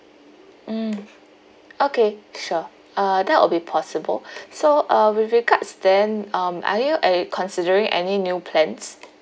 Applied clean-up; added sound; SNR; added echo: none; none; none; none.